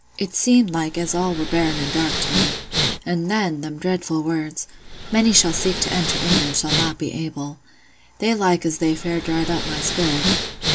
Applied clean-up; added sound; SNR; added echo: none; Respiratory sounds; 4 dB; none.